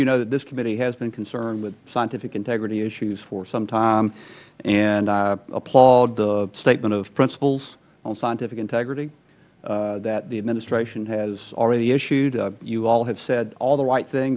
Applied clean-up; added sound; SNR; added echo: none; none; none; none.